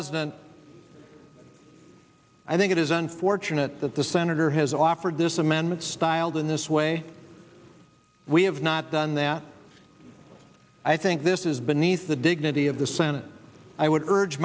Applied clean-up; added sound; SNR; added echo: none; none; none; none.